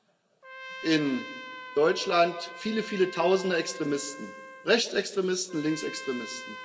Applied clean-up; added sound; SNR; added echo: none; Trumpet; 14 dB; reverberation time 1.4 s.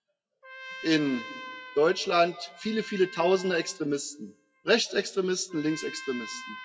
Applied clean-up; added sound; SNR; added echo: classical method WPE with log-MMSE.